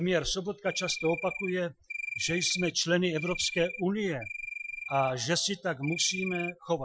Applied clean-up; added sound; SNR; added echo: classical method Wiener filter.